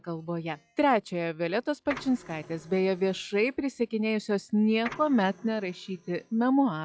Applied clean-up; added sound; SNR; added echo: classical method log-MMSE.